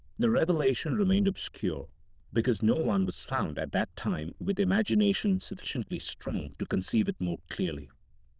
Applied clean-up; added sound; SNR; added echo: neural diffusion model UNIVERSE++.